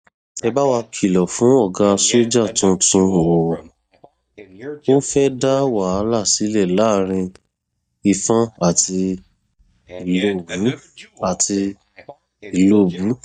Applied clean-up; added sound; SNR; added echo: neural mask model DeepFilterNet 3.